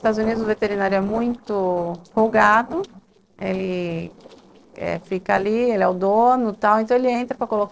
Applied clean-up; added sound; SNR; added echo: neural separator model SepFormer DNS4.